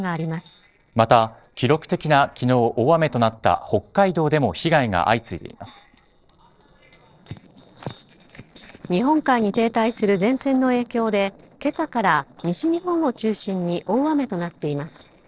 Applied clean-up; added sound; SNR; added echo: neural separator model SepFormer DNS4.